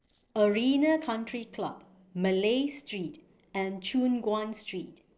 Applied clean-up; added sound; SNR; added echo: neural separator model SepFormer DNS4.